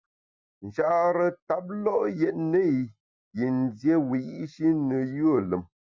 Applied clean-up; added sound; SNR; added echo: none; none; none; none.